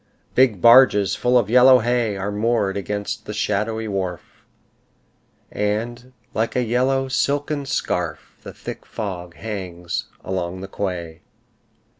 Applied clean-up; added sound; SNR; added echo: none; none; none; none.